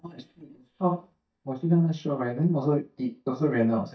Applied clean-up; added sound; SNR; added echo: neural mask model DeepFilterNet 3.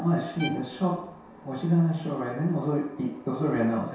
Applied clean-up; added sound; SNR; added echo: none; Bowed string instrument; 17 dB; reverberation time 0.7 s.